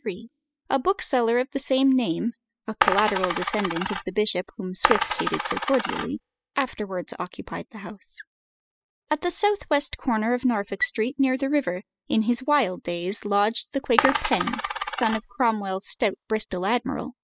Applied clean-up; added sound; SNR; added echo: classical method spectral subtraction.